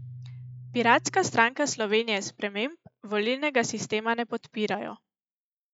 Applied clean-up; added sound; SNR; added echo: classical method log-MMSE.